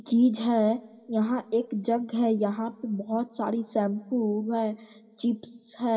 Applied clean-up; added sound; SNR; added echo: none; none; none; reverberation time 1.0 s.